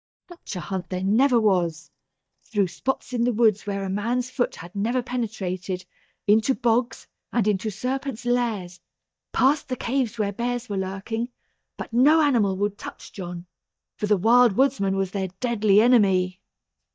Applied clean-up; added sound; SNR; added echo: neural mask model DeepFilterNet 3.